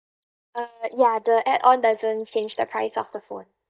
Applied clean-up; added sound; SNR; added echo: neural mask model DeepFilterNet 3.